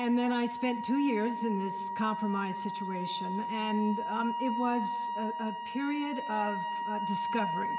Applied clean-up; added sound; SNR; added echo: none; Wind instrument, woodwind instrument; 3 dB; reverberation time 2.3 s.